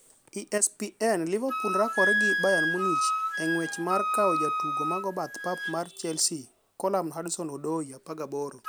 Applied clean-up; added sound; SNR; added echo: none; Wind instrument, woodwind instrument; 1 dB; none.